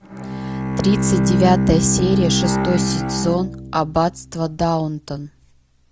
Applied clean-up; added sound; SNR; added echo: none; Bowed string instrument; 1 dB; none.